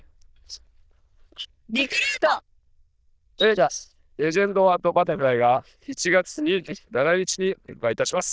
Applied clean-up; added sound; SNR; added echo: neural diffusion model UNIVERSE++.